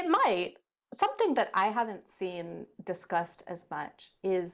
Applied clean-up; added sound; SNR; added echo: neural mask model Resemble Enhance denoiser.